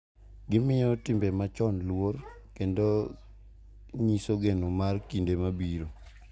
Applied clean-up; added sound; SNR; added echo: none; none; none; none.